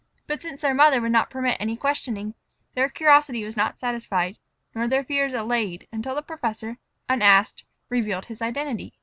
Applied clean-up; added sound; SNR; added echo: none; none; none; none.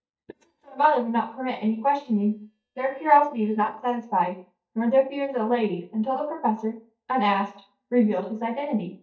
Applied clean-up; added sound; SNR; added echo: neural mask model DeepFilterNet 3.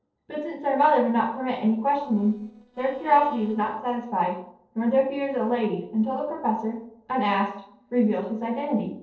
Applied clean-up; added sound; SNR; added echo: neural separator model SepFormer DNS4.